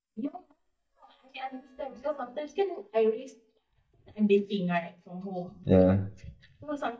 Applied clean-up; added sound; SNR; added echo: neural mask model DeepFilterNet 3.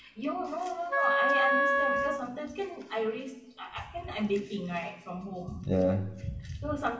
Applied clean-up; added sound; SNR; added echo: none; Wind instrument, woodwind instrument; -5 dB; reverberation time 0.8 s.